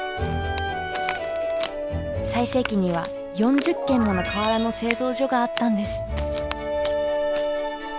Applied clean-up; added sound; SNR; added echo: none; Crack; 15 dB; none.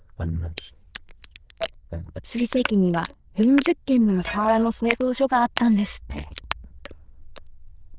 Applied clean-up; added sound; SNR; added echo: neural diffusion model UNIVERSE++.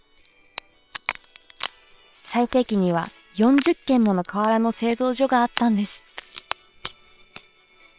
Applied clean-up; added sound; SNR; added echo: neural separator model SepFormer WHAM!.